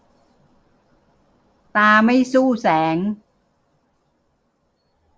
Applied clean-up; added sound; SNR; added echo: none; none; none; none.